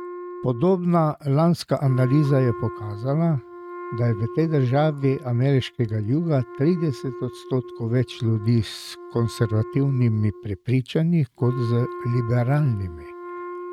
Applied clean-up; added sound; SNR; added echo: neural mask model RNNoise.